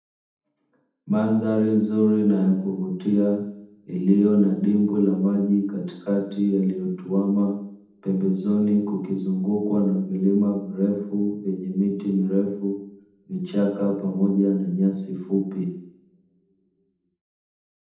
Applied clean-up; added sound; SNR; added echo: none; none; none; reverberation time 0.8 s.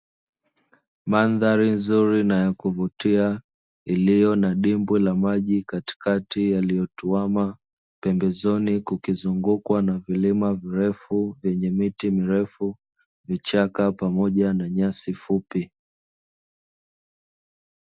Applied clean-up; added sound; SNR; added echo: none; none; none; none.